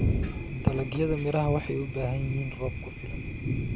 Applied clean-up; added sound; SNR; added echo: none; Thunder; 1 dB; none.